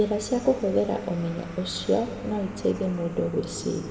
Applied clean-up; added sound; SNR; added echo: none; Vehicle; 14 dB; reverberation time 1.4 s.